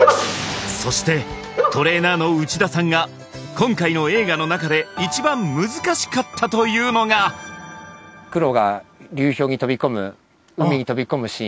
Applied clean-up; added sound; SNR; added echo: none; none; none; none.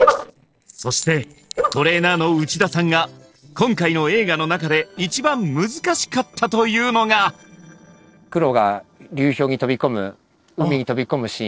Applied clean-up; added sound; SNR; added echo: neural separator model SepFormer DNS4.